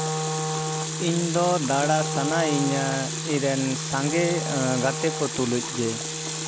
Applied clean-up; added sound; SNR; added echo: none; Water tap, faucet + Wind instrument, woodwind instrument; 2 dB; none.